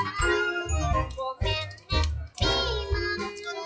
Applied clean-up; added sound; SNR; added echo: classical method WPE with log-MMSE.